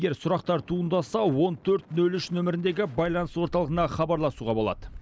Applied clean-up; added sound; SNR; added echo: none; none; none; none.